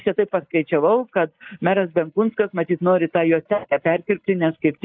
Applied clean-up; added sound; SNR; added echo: neural mask model Resemble Enhance denoiser.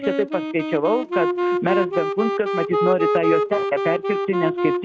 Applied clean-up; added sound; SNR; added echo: none; Wind instrument, woodwind instrument; 0 dB; none.